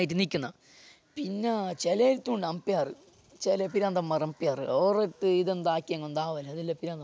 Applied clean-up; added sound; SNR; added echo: none; none; none; none.